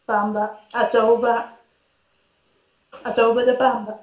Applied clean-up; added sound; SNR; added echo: none; none; none; reverberation time 0.4 s.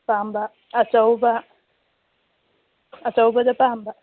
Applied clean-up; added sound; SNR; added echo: none; none; none; none.